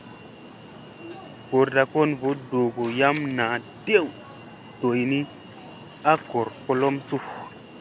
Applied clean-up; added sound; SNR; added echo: none; Alarm; 17 dB; none.